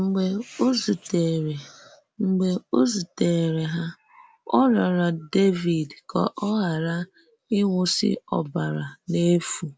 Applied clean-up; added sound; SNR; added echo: none; none; none; none.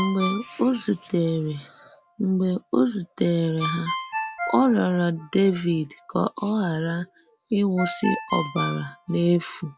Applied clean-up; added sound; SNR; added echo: none; Ringtone; 11 dB; none.